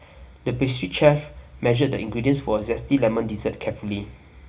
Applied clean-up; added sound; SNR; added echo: none; none; none; reverberation time 0.4 s.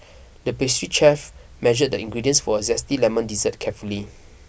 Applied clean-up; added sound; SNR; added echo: none; none; none; none.